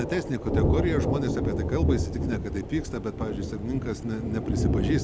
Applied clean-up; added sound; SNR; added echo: none; Thunder; -3 dB; none.